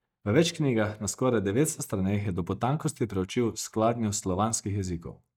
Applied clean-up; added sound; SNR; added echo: neural mask model DeepFilterNet 3.